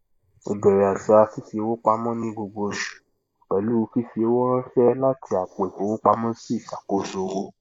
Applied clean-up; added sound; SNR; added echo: neural mask model Resemble Enhance denoiser.